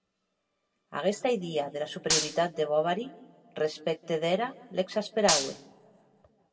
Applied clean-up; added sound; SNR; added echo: none; Gunshot, gunfire; 2 dB; reverberation time 0.9 s.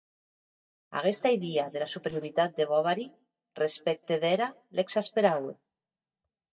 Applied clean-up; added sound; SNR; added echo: neural mask model DeepFilterNet 3.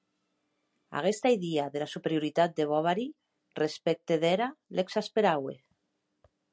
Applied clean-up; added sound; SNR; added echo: none; none; none; none.